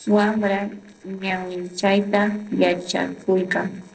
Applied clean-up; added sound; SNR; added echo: neural separator model SepFormer DNS4.